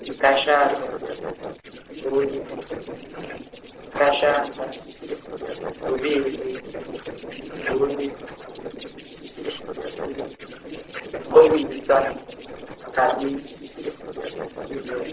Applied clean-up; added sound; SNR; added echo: neural separator model SepFormer DNS4.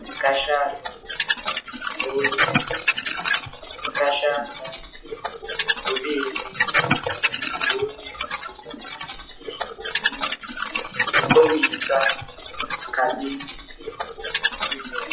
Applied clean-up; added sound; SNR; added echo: classical method WPE with log-MMSE.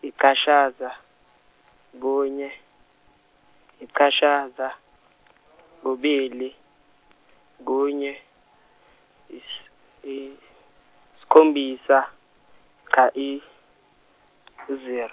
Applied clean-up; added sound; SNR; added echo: none; none; none; none.